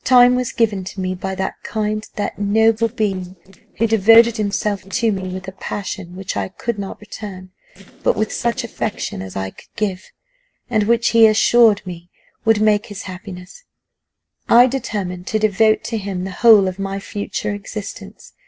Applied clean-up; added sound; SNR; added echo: neural separator model SepFormer DNS4.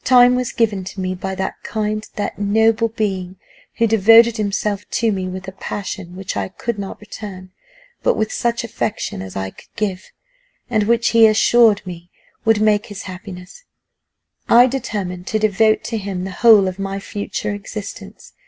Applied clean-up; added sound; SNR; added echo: none; none; none; none.